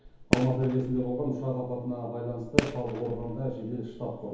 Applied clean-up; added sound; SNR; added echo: none; Fireworks; 3 dB; reverberation time 2.2 s.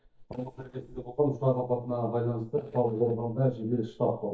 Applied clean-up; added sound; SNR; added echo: neural mask model DeepFilterNet 3.